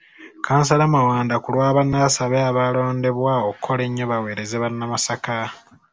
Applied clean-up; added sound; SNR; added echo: none; none; none; none.